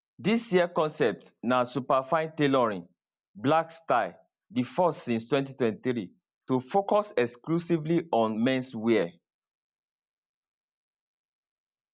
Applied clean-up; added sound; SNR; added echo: none; none; none; none.